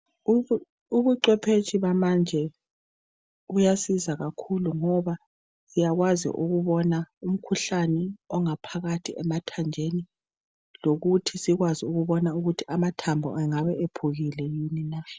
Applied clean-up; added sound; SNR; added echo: none; none; none; none.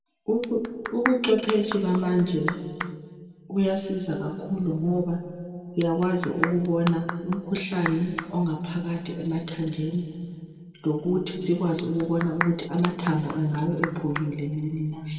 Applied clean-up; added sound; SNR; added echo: none; Clapping; 10 dB; reverberation time 2.0 s.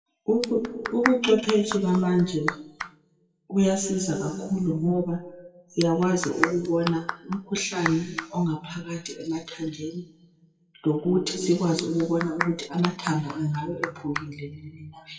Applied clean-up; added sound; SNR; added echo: classical method WPE with log-MMSE.